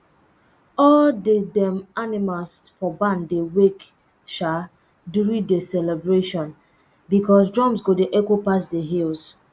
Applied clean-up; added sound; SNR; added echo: none; none; none; none.